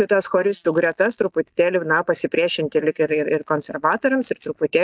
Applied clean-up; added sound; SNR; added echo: neural mask model DeepFilterNet 3.